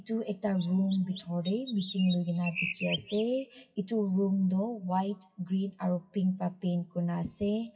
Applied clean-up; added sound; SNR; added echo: classical method WPE with log-MMSE.